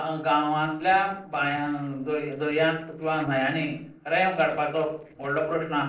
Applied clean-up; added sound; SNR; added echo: neural separator model SepFormer DNS4.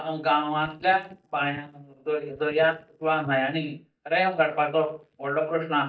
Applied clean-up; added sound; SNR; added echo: neural mask model DeepFilterNet 3.